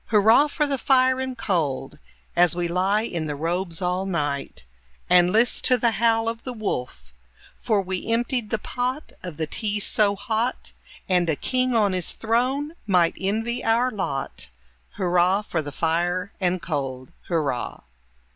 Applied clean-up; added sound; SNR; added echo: none; none; none; none.